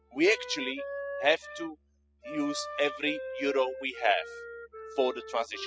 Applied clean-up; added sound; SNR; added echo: classical method spectral subtraction.